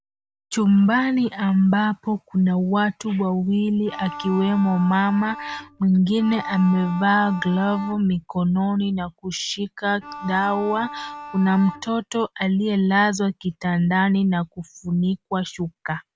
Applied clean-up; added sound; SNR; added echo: none; Bowed string instrument; 14 dB; none.